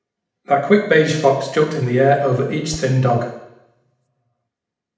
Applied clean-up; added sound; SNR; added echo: none; Whoosh, swoosh, swish; 19 dB; reverberation time 0.8 s.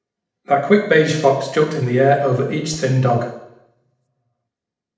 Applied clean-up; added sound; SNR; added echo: neural separator model SepFormer DNS4.